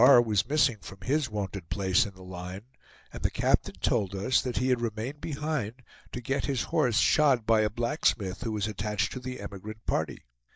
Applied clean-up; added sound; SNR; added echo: neural mask model DeepFilterNet 3.